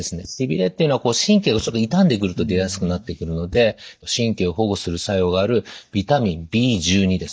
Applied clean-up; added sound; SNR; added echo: neural mask model DeepFilterNet 3.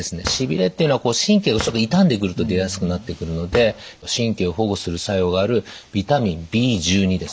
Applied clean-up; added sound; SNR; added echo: none; Drawer open or close; 15 dB; none.